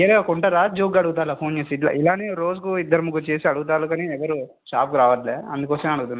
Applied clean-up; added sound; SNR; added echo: none; none; none; none.